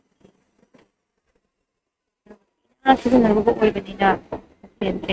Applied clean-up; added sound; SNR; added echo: neural mask model RNNoise.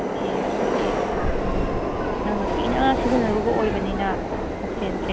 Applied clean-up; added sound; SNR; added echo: none; Subway, metro, underground; -3 dB; none.